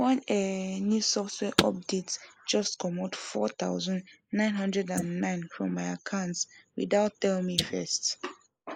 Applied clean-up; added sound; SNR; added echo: neural mask model Resemble Enhance denoiser.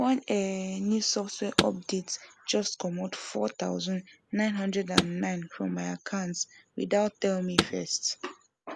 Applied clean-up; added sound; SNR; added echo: none; Car; 6 dB; none.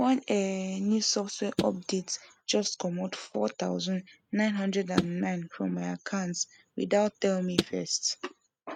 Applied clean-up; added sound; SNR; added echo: neural mask model RNNoise.